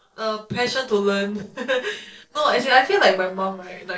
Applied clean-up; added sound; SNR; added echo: neural separator model SepFormer DNS4.